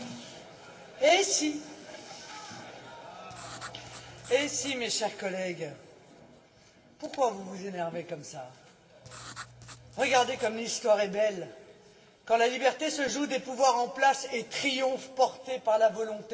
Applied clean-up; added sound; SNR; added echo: none; Writing; 16 dB; reverberation time 1.8 s.